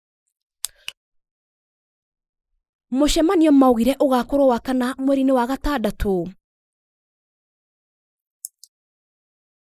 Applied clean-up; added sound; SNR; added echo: neural mask model Resemble Enhance denoiser.